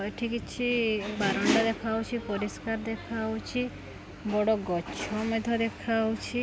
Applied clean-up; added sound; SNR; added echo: none; none; none; none.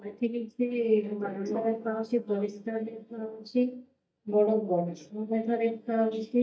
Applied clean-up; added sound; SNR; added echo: neural mask model DeepFilterNet 3.